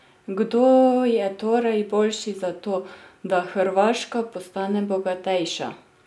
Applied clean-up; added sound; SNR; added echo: none; none; none; none.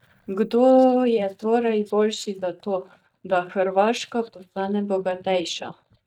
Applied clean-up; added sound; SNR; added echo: neural mask model DeepFilterNet 3.